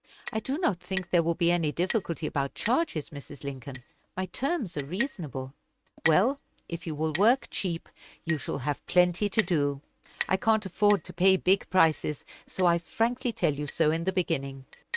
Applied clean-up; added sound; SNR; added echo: neural mask model RNNoise.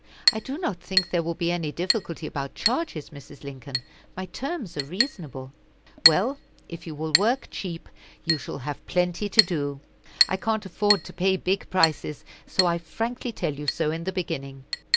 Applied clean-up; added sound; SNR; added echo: none; Chink, clink; 2 dB; none.